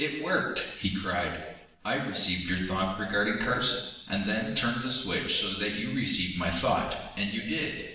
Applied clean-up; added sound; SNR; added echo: none; none; none; reverberation time 1.0 s.